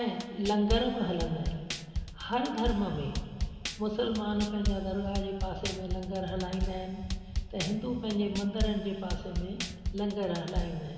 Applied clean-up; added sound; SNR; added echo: none; Drum kit; 4 dB; reverberation time 2.3 s.